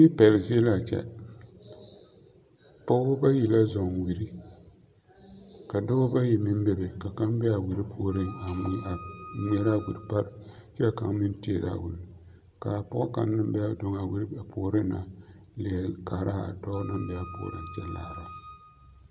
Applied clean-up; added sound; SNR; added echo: none; Wind instrument, woodwind instrument; 17 dB; none.